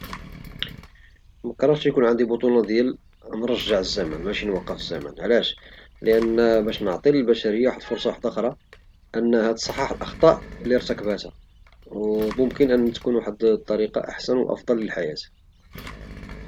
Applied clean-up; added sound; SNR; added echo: none; Engine; 19 dB; none.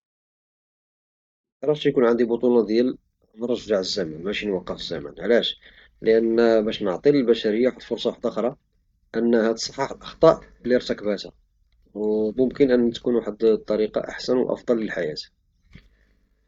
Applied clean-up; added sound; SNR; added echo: neural mask model DeepFilterNet 3.